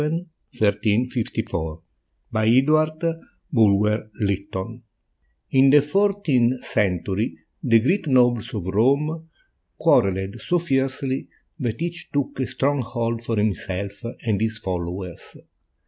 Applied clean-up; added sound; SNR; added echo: none; none; none; none.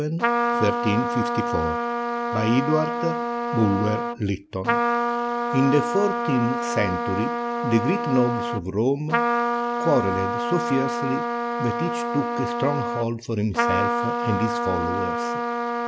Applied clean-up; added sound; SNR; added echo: none; Trumpet; 0 dB; none.